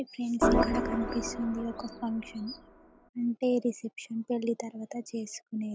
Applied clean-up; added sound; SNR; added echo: none; Organ; -2 dB; none.